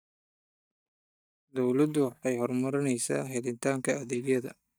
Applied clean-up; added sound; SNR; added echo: neural mask model DeepFilterNet 3.